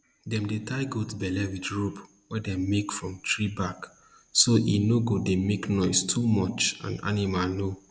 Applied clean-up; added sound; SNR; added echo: none; none; none; none.